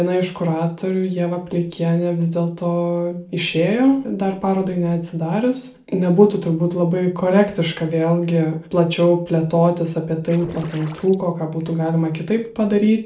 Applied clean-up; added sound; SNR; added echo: neural separator model SepFormer DNS4.